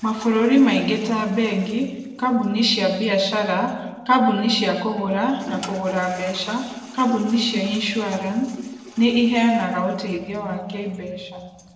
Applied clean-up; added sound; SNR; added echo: neural separator model SepFormer DNS4.